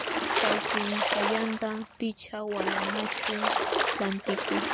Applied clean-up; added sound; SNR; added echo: none; Splash, splatter; -4 dB; none.